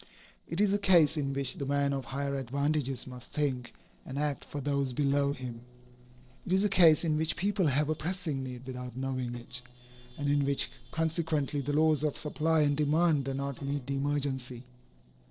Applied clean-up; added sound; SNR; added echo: neural separator model SepFormer DNS4.